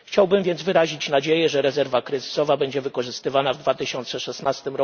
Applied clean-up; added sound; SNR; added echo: none; none; none; none.